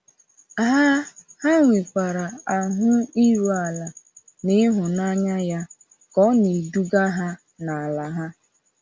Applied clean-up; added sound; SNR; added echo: none; none; none; none.